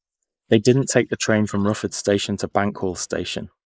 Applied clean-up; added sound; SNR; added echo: neural mask model Resemble Enhance denoiser.